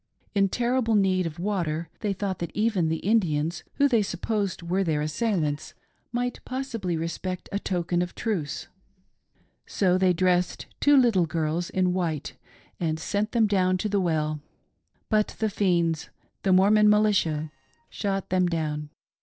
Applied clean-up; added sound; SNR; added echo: neural separator model SepFormer DNS4.